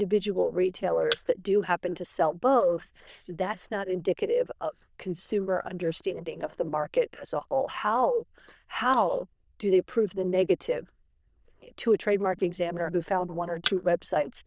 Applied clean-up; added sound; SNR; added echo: neural diffusion model UNIVERSE++.